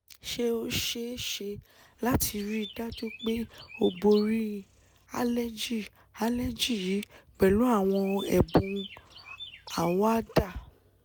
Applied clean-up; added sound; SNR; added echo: none; Chirp, tweet; 18 dB; none.